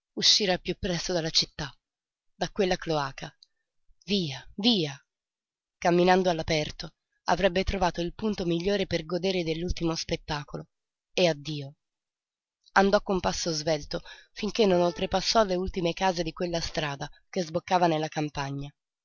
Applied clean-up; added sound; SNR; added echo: none; Piano; 17 dB; none.